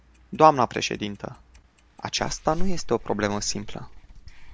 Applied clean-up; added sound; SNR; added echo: none; Clock; 5 dB; none.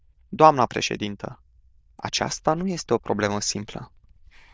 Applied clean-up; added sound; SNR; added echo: neural diffusion model UNIVERSE++.